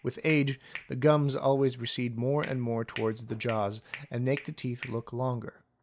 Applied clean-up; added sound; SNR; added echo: none; Hands; 18 dB; none.